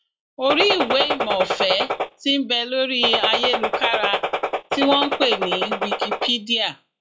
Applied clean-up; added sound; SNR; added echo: classical method log-MMSE.